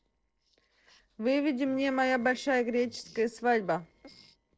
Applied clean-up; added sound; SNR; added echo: neural separator model SepFormer DNS4.